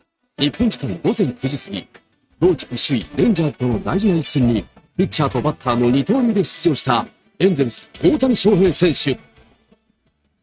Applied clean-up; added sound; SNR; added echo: neural mask model RNNoise.